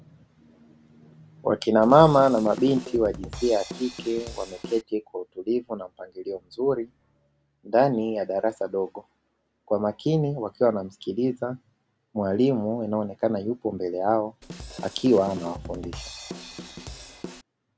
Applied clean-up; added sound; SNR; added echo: none; Drum kit; 13 dB; none.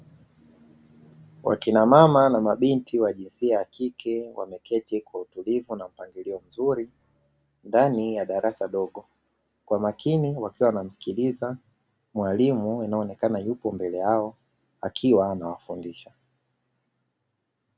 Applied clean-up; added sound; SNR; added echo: none; none; none; none.